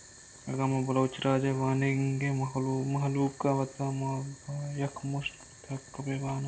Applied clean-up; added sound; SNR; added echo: none; Boiling; 20 dB; reverberation time 0.4 s.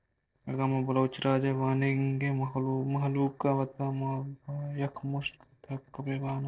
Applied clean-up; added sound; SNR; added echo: neural separator model SepFormer DNS4.